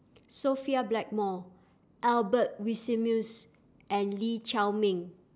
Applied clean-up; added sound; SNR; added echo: none; none; none; none.